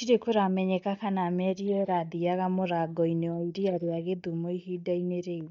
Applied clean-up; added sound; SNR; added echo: neural mask model DeepFilterNet 3.